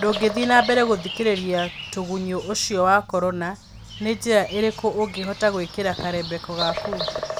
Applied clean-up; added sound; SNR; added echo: none; Bird vocalization, bird call, bird song; 11 dB; none.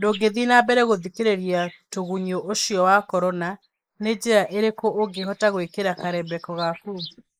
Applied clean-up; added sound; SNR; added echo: neural mask model Resemble Enhance denoiser.